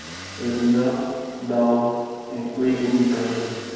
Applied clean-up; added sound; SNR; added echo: none; Motor vehicle (road); 16 dB; reverberation time 1.9 s.